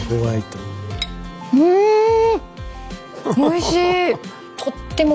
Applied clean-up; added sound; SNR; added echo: none; none; none; none.